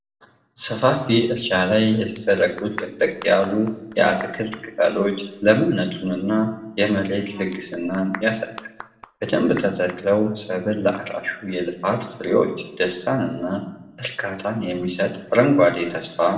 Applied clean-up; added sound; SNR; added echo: none; Clapping; 20 dB; reverberation time 0.7 s.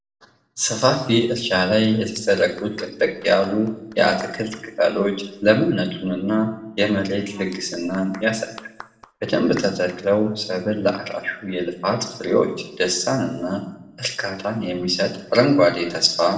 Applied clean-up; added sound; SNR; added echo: neural separator model SepFormer DNS4.